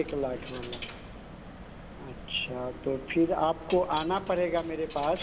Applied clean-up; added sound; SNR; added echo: none; Coin (dropping); 12 dB; none.